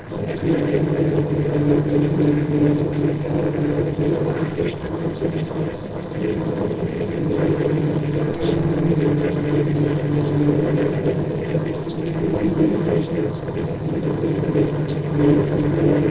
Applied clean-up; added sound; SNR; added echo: neural separator model SepFormer DNS4.